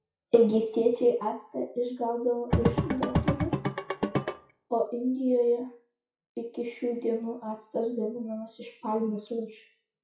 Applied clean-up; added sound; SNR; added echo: classical method WPE with log-MMSE.